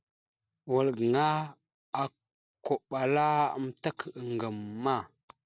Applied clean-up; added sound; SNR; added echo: none; none; none; none.